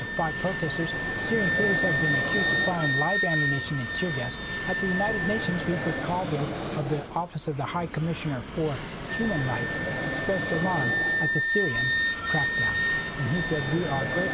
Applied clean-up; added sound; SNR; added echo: none; Fixed-wing aircraft, airplane + Wind instrument, woodwind instrument; -2 dB; none.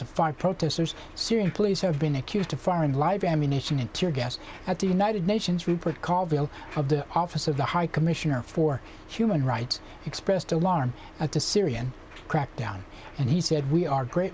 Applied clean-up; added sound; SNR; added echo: none; none; none; none.